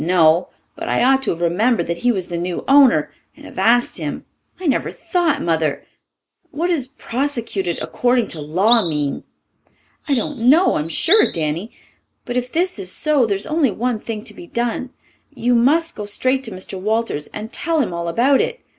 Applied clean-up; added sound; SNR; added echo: neural mask model Resemble Enhance denoiser.